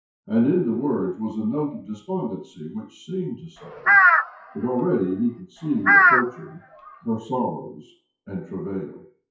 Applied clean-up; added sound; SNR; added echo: classical method WPE with log-MMSE.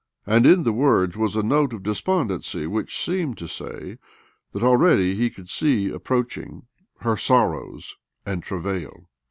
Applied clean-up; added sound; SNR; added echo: none; none; none; none.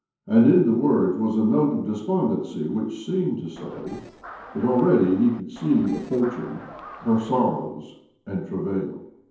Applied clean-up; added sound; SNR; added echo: neural separator model SepFormer DNS4.